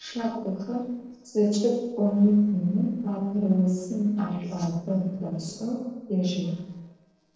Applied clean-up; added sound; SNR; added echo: neural separator model SepFormer DNS4.